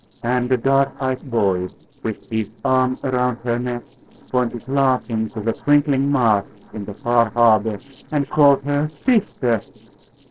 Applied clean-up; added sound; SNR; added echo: neural separator model SepFormer DNS4.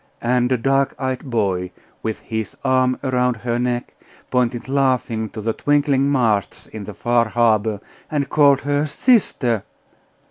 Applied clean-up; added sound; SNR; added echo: none; none; none; none.